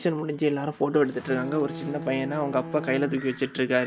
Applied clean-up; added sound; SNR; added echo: none; Bowed string instrument; 11 dB; none.